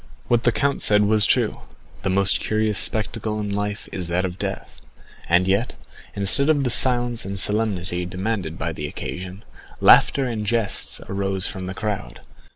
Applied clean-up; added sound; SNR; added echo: none; none; none; none.